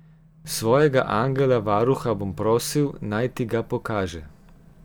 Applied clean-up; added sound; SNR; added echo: none; none; none; none.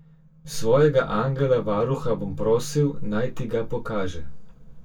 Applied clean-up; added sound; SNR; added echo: none; none; none; reverberation time 0.1 s.